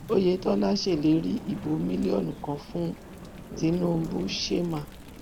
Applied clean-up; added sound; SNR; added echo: none; Thunder / Rain; 13 dB; none.